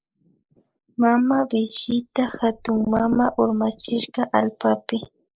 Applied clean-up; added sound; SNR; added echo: neural mask model Resemble Enhance denoiser.